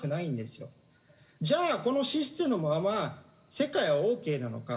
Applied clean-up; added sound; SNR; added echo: none; none; none; reverberation time 0.9 s.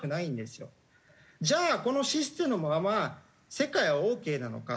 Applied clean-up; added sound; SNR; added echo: none; none; none; none.